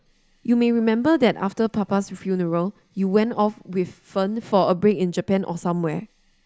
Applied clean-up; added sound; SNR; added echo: neural mask model Resemble Enhance denoiser.